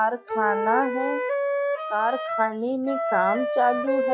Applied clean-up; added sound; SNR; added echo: classical method log-MMSE.